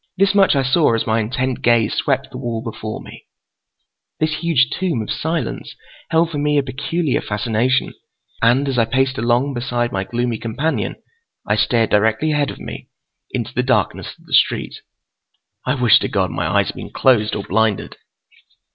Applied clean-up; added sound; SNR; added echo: none; none; none; none.